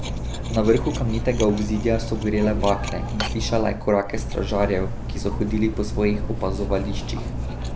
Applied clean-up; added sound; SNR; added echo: none; Cutlery, silverware; 3 dB; none.